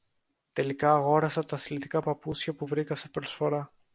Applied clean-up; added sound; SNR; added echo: none; none; none; none.